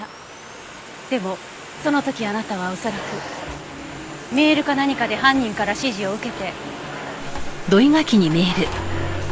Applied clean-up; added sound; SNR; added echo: none; Domestic sounds, home sounds; 12 dB; none.